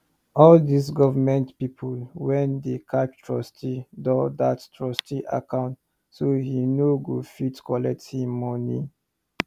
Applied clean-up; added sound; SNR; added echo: none; none; none; none.